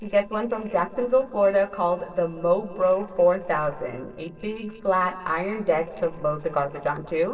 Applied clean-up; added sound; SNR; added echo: neural separator model SepFormer DNS4.